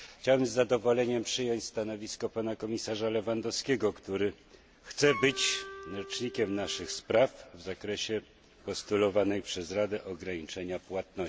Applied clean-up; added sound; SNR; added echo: none; Wind instrument, woodwind instrument; 12 dB; none.